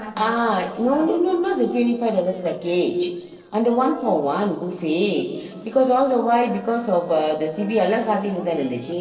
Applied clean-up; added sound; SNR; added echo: neural separator model SepFormer DNS4.